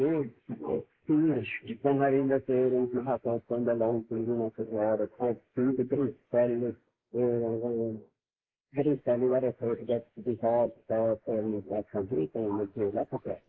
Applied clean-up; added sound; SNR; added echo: neural mask model Resemble Enhance denoiser.